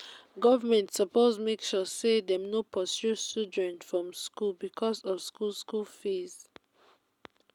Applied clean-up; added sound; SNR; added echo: none; none; none; none.